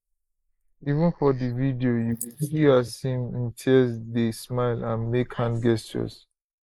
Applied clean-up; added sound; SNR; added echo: neural mask model Resemble Enhance denoiser.